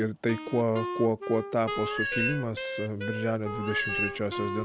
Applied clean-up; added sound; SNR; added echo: none; Meow + Wind instrument, woodwind instrument; 4 dB; none.